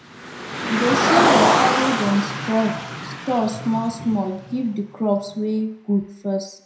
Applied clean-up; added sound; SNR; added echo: none; Car; 0 dB; reverberation time 0.6 s.